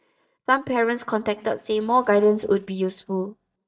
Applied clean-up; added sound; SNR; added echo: neural mask model DeepFilterNet 3.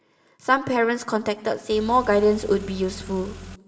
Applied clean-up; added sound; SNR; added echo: none; Car; 16 dB; reverberation time 1.5 s.